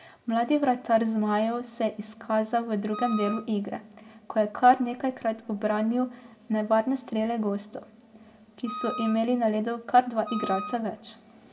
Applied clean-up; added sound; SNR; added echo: none; Wind instrument, woodwind instrument; 11 dB; reverberation time 1.8 s.